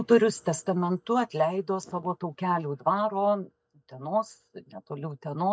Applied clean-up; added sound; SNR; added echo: neural mask model DeepFilterNet 3.